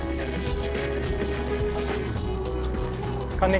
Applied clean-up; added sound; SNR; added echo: neural separator model SepFormer DNS4.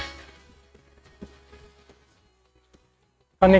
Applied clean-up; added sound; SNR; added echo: neural mask model RNNoise.